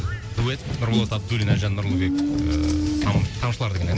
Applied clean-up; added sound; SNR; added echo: none; Car; 0 dB; none.